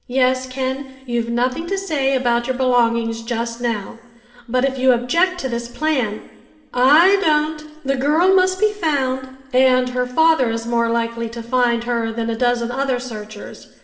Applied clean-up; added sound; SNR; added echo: none; none; none; reverberation time 1.6 s.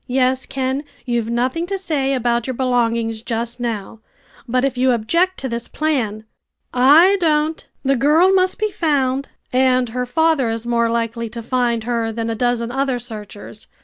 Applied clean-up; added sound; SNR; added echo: none; none; none; none.